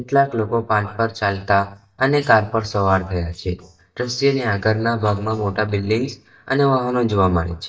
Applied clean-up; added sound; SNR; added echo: neural mask model DeepFilterNet 3.